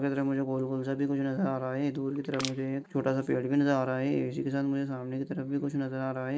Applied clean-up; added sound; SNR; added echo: neural mask model RNNoise.